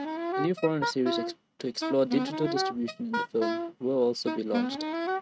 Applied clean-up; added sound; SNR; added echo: neural mask model RNNoise.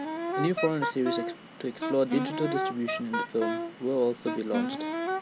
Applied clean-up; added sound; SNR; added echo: none; Wind instrument, woodwind instrument; 2 dB; none.